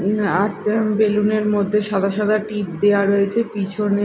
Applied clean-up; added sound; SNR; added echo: none; none; none; none.